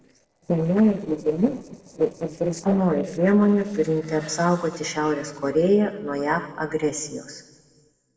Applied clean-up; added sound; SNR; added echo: neural separator model SepFormer DNS4.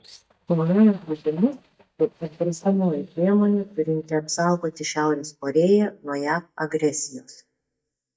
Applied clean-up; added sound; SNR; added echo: neural mask model DeepFilterNet 3.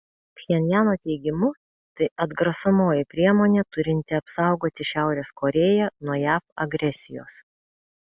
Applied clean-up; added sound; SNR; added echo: none; none; none; none.